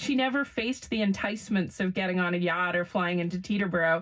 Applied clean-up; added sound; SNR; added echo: none; none; none; reverberation time 0.4 s.